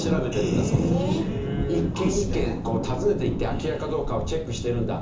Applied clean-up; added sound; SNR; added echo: none; Thunder; 1 dB; reverberation time 0.8 s.